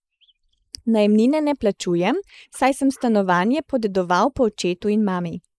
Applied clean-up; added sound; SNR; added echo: neural mask model Resemble Enhance denoiser.